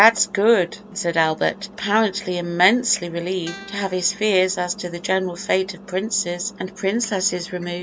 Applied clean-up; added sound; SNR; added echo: none; Engine + Guitar; 20 dB; none.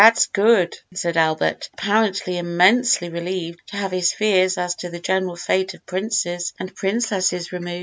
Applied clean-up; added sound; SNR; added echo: none; none; none; none.